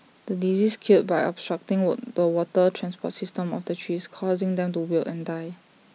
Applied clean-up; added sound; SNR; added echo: none; none; none; none.